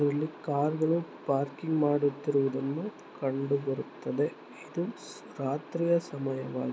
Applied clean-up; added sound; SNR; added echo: none; none; none; none.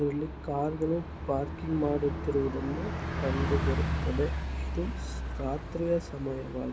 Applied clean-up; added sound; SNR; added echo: none; Bus; 2 dB; none.